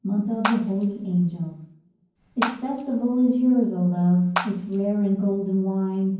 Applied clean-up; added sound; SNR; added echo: none; Water / Splash, splatter; 10 dB; reverberation time 0.9 s.